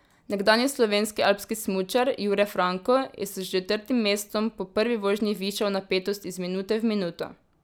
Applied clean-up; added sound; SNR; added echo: none; none; none; none.